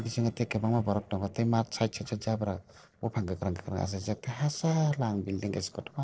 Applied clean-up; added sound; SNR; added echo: neural separator model SepFormer DNS4.